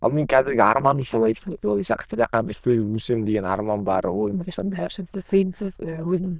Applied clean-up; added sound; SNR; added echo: neural diffusion model UNIVERSE++.